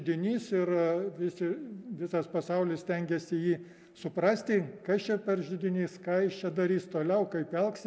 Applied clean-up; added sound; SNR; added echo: none; none; none; none.